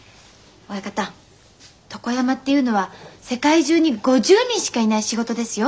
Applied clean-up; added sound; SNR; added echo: none; none; none; none.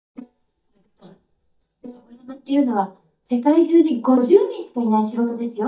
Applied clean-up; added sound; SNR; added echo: neural mask model DeepFilterNet 3.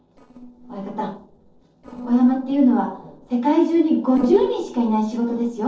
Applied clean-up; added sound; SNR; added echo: neural separator model SepFormer DNS4.